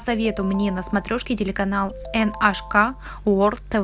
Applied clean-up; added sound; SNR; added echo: none; Ringtone; 18 dB; none.